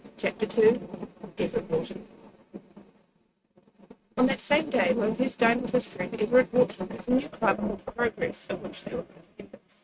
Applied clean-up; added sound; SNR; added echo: neural mask model RNNoise.